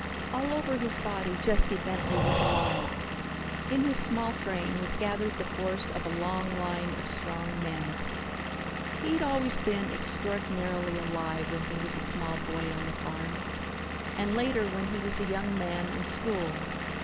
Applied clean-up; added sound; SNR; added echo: none; Engine / Vehicle + Breathing; 1 dB; none.